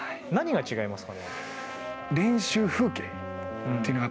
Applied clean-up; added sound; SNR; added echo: none; Trumpet; 14 dB; none.